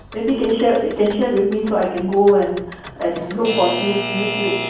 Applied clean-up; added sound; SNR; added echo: none; Alarm / Clock; 11 dB; reverberation time 1.2 s.